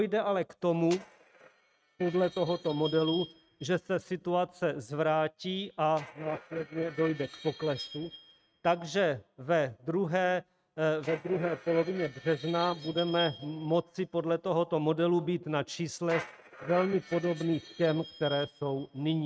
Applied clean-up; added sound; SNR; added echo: neural mask model RNNoise.